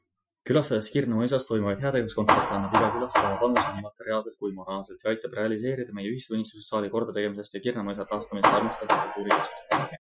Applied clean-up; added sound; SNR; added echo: classical method Wiener filter.